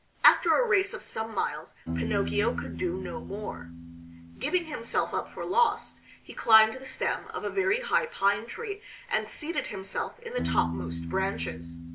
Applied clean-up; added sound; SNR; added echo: none; Piano; 9 dB; none.